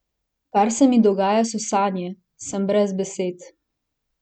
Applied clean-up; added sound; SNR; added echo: none; none; none; none.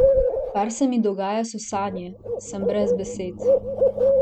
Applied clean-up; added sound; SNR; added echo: none; Bird; -4 dB; none.